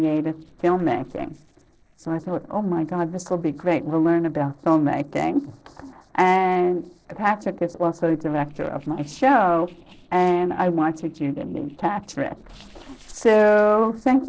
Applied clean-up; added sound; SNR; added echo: neural separator model SepFormer DNS4.